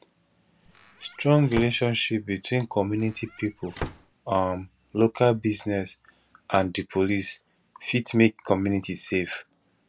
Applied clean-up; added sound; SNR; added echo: none; Squeak / Slam / Wood; 13 dB; none.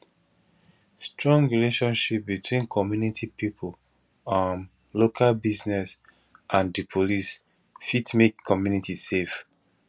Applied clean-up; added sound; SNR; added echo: none; none; none; none.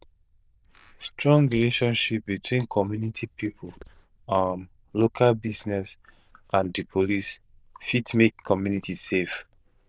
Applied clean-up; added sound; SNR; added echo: neural diffusion model UNIVERSE++.